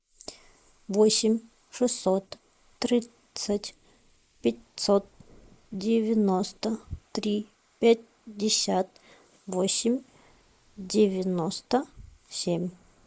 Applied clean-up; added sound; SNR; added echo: neural mask model Resemble Enhance denoiser.